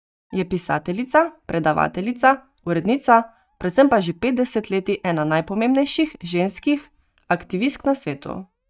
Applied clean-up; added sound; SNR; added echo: neural mask model DeepFilterNet 3.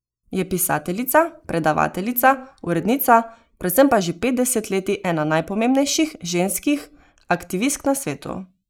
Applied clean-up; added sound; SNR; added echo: neural mask model Resemble Enhance denoiser.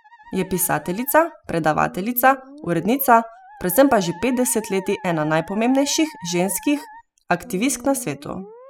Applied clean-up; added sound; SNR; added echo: classical method spectral subtraction.